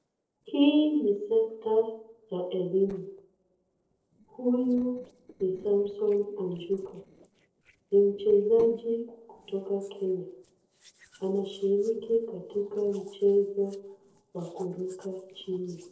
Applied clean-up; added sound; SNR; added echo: neural separator model SepFormer DNS4.